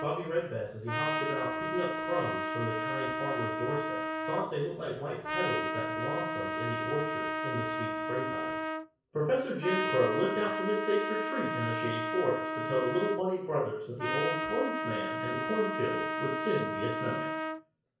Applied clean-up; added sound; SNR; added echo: none; Trumpet; 1 dB; reverberation time 0.6 s.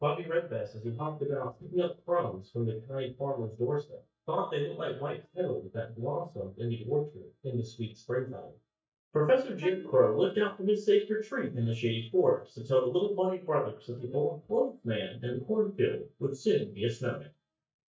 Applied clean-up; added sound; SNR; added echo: neural mask model DeepFilterNet 3.